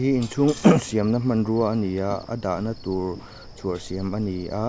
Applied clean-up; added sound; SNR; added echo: none; Cricket; 19 dB; none.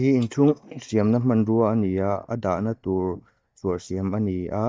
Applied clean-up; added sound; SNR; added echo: neural mask model DeepFilterNet 3.